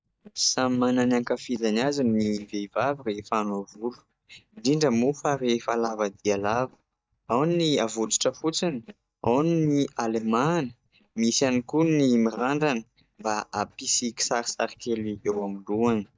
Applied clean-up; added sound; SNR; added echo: neural mask model DeepFilterNet 3.